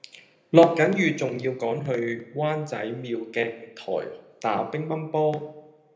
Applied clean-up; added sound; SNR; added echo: none; none; none; reverberation time 0.7 s.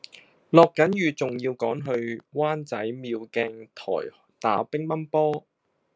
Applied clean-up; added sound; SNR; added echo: none; none; none; none.